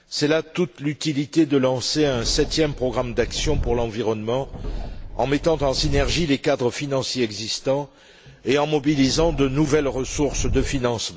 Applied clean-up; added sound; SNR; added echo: none; Subway, metro, underground; 6 dB; none.